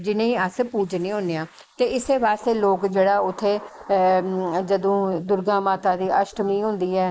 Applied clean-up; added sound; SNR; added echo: neural mask model Resemble Enhance denoiser.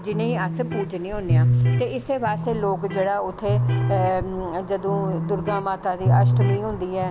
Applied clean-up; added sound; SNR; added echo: none; Electric guitar; -2 dB; none.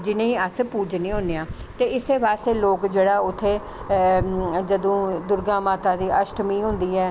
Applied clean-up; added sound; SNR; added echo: none; none; none; none.